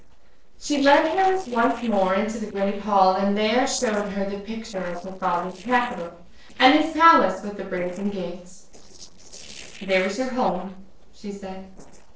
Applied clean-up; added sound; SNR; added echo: neural separator model SepFormer DNS4.